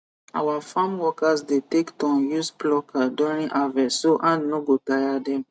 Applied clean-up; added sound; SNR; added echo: none; none; none; none.